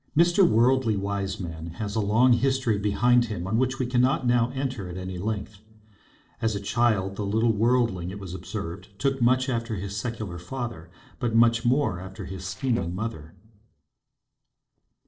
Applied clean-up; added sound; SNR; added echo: neural separator model SepFormer DNS4.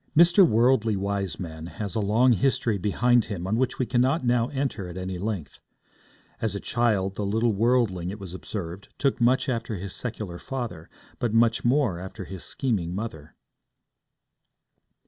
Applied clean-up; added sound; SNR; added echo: none; none; none; none.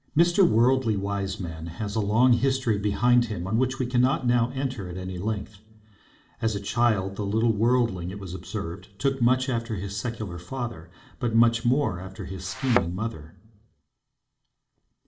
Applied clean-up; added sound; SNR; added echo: none; Thump, thud; 5 dB; reverberation time 0.5 s.